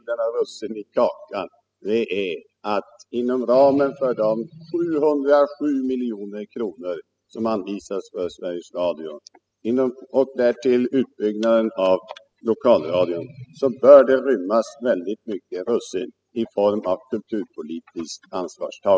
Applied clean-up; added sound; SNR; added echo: classical method spectral subtraction.